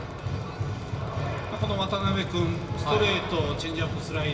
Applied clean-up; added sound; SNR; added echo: none; Motorcycle; 20 dB; reverberation time 2.3 s.